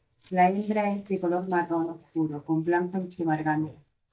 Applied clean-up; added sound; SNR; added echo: neural mask model DeepFilterNet 3.